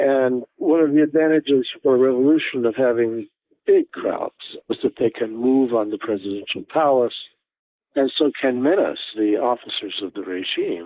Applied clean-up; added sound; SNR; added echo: neural mask model Resemble Enhance denoiser.